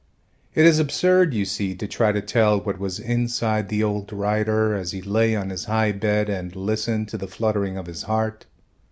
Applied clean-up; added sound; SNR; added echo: none; none; none; none.